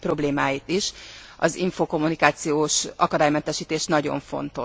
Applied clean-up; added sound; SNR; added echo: none; none; none; none.